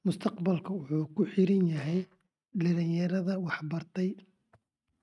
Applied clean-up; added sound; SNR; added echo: neural mask model RNNoise.